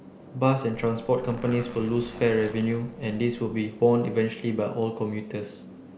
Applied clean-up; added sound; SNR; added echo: none; Zipper (clothing); 19 dB; none.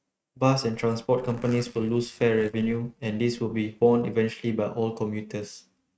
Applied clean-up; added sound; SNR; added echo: neural mask model RNNoise.